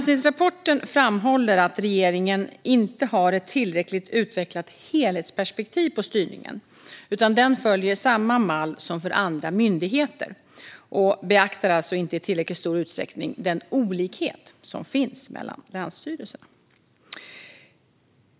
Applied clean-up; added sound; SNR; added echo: none; none; none; none.